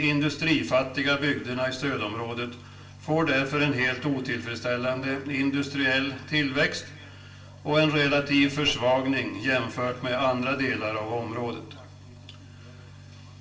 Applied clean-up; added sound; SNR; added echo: none; none; none; reverberation time 0.3 s.